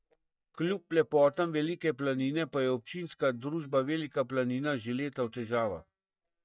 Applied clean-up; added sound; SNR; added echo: neural mask model DeepFilterNet 3.